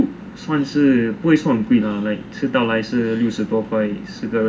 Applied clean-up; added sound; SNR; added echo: none; none; none; none.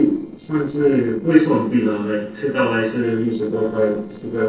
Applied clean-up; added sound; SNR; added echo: neural separator model SepFormer DNS4.